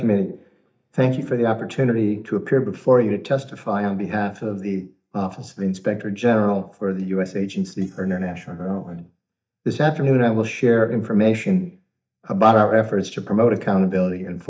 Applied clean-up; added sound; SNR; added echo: neural mask model DeepFilterNet 3.